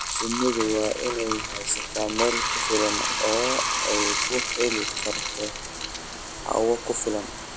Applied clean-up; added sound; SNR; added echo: none; Bathtub (filling or washing); 1 dB; none.